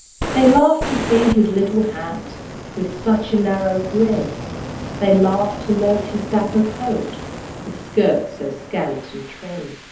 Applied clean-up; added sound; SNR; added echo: none; Fire; 10 dB; reverberation time 0.6 s.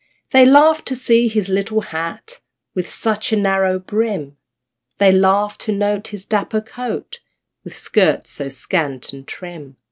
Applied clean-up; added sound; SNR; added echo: none; none; none; none.